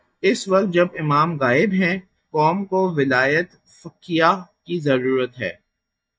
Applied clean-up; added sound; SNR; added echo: neural mask model DeepFilterNet 3.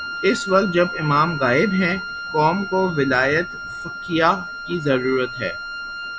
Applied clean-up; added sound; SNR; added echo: none; Wind instrument, woodwind instrument; 9 dB; none.